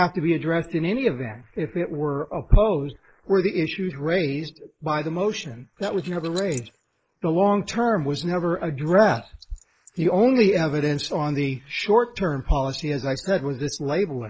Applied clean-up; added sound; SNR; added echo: neural mask model Resemble Enhance denoiser.